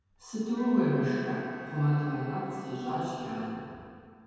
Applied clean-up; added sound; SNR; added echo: none; Bowed string instrument; 17 dB; reverberation time 2.1 s.